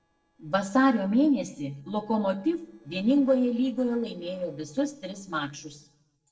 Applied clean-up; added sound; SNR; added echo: neural separator model SepFormer DNS4.